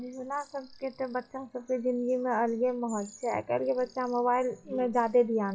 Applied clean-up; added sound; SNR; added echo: classical method WPE with log-MMSE.